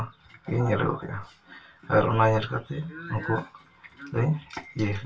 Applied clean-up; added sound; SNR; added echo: none; none; none; reverberation time 0.1 s.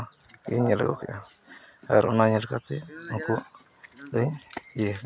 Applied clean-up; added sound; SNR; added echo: none; none; none; none.